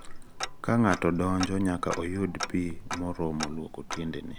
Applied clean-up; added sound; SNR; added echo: none; Tick-tock; 8 dB; none.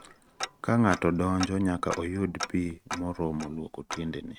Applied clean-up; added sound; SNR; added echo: neural mask model RNNoise.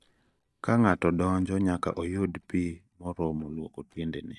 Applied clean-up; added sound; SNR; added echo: neural mask model DeepFilterNet 3.